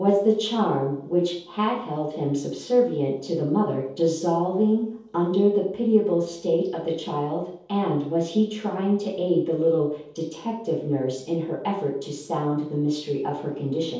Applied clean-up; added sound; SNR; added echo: none; none; none; reverberation time 0.7 s.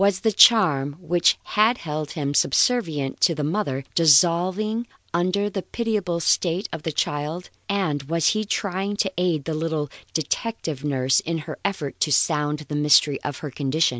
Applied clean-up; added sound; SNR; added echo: none; none; none; none.